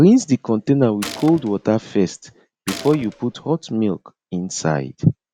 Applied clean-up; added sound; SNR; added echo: none; Gunshot, gunfire; 17 dB; none.